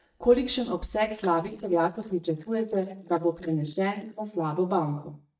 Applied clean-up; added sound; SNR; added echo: neural mask model DeepFilterNet 3.